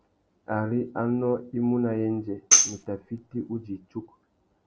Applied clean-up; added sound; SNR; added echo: none; Tambourine; -5 dB; none.